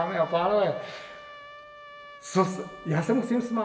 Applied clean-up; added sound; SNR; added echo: none; Trumpet; 18 dB; reverberation time 0.5 s.